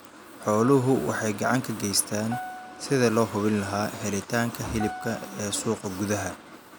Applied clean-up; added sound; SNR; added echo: none; Piano; 15 dB; none.